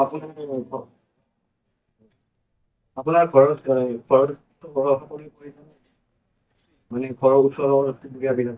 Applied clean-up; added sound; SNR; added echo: neural mask model DeepFilterNet 3.